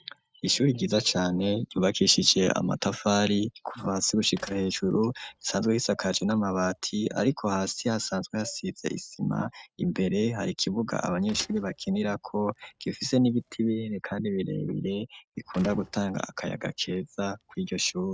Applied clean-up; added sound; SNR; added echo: neural mask model RNNoise.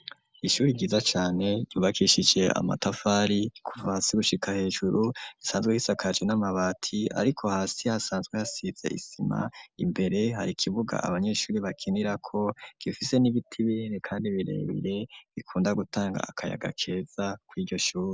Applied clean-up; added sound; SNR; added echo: none; none; none; none.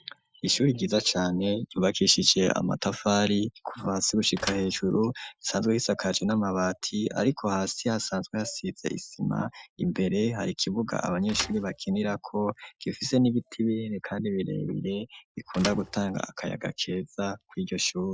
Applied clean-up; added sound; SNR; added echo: classical method Wiener filter.